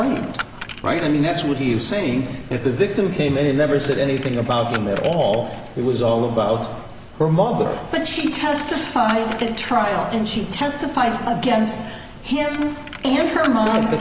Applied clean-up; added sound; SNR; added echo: none; Coin (dropping); 15 dB; none.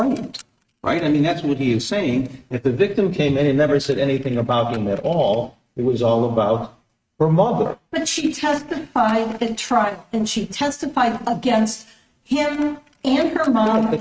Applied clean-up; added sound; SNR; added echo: neural mask model RNNoise.